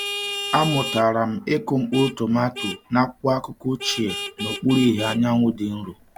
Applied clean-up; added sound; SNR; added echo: none; Vehicle horn, car horn, honking; 10 dB; none.